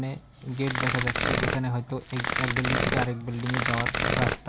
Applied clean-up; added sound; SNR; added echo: none; Tearing; -2 dB; none.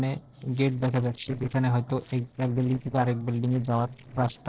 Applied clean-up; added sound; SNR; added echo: neural separator model SepFormer DNS4.